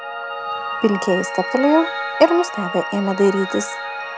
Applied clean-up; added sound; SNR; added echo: none; Piano; 7 dB; none.